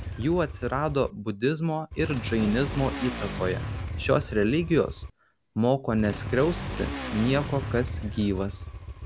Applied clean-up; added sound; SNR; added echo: none; Motorcycle / Accelerating, revving, vroom; 8 dB; none.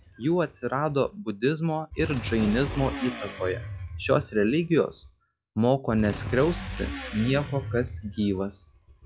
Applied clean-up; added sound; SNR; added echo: classical method log-MMSE.